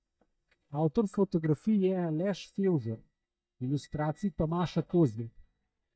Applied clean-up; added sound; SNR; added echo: neural mask model DeepFilterNet 3.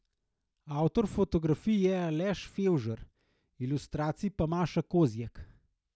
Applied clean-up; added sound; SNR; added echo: none; none; none; none.